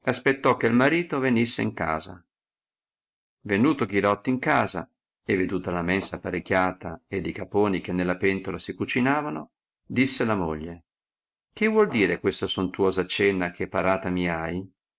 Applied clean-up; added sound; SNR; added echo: neural mask model RNNoise.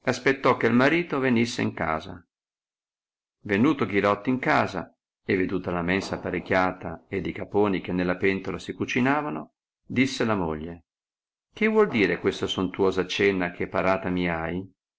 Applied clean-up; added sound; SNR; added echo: none; Fireworks; 19 dB; none.